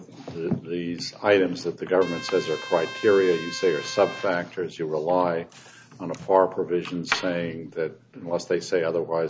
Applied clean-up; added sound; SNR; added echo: none; Trumpet; 13 dB; none.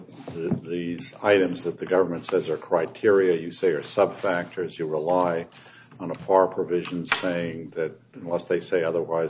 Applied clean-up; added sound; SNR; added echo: none; none; none; none.